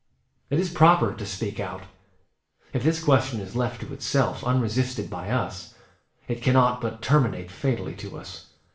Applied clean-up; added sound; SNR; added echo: none; none; none; reverberation time 0.5 s.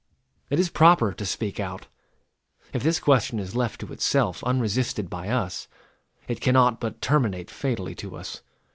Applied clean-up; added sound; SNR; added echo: none; none; none; none.